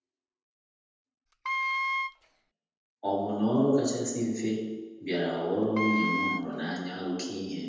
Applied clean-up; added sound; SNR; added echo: none; Wind instrument, woodwind instrument; 1 dB; reverberation time 1.1 s.